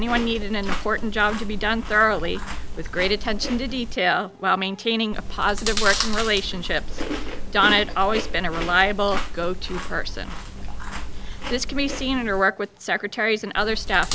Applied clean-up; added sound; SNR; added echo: none; Chewing, mastication; 3 dB; none.